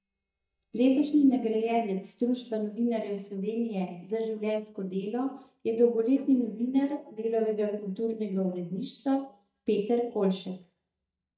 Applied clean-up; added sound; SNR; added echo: neural mask model DeepFilterNet 3.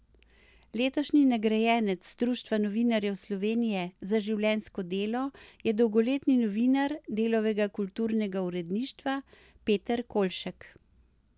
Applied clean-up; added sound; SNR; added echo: none; none; none; none.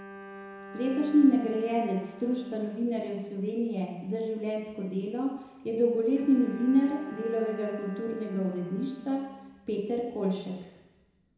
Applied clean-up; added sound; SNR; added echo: none; Bowed string instrument; 18 dB; reverberation time 1.0 s.